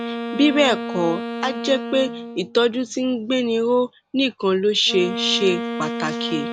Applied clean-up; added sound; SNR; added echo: none; Wind instrument, woodwind instrument; 8 dB; none.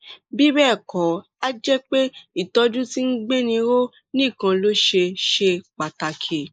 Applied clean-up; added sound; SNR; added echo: neural mask model Resemble Enhance denoiser.